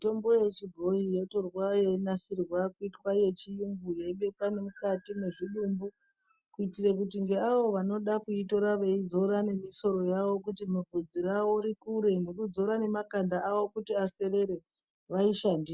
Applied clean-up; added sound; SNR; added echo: none; none; none; none.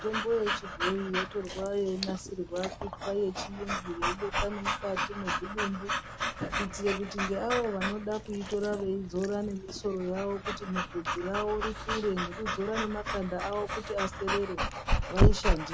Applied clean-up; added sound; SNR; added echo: none; Dog / Breathing; -1 dB; none.